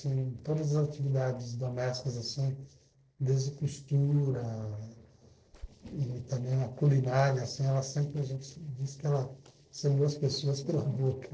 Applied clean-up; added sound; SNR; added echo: neural separator model SepFormer DNS4.